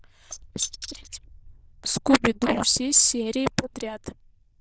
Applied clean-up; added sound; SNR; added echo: neural diffusion model UNIVERSE++.